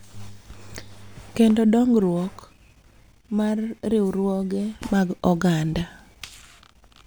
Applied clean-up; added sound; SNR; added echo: none; none; none; none.